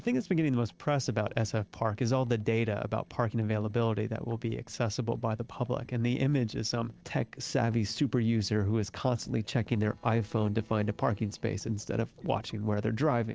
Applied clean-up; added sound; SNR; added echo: neural separator model SepFormer DNS4.